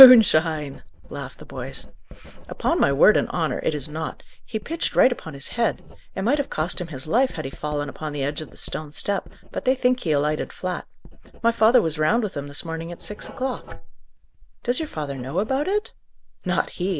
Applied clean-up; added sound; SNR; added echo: none; Writing; 15 dB; none.